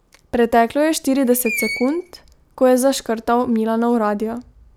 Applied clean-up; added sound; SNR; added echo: none; Screech; 14 dB; none.